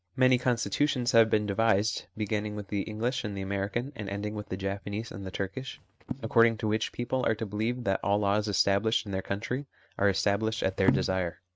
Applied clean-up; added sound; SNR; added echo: neural mask model RNNoise.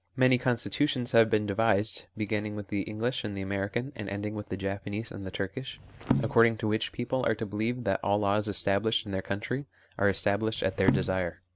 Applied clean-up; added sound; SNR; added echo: none; Percussion; 5 dB; none.